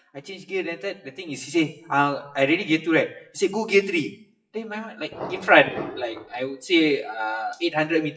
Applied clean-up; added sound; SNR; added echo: classical method WPE with log-MMSE.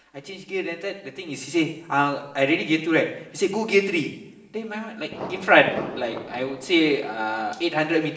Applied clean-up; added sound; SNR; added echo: none; Fireworks; 11 dB; reverberation time 0.9 s.